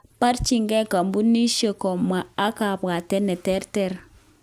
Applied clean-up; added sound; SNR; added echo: none; none; none; none.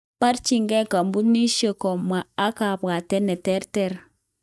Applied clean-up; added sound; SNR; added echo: neural mask model DeepFilterNet 3.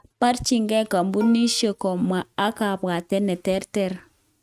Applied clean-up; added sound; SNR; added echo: neural mask model RNNoise.